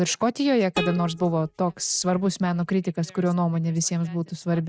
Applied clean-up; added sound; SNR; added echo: neural mask model RNNoise.